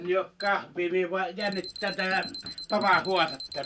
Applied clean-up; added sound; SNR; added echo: none; Alarm; 4 dB; none.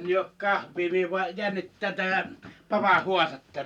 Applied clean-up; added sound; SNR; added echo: none; none; none; none.